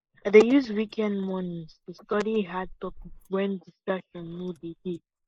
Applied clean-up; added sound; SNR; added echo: neural mask model Resemble Enhance denoiser.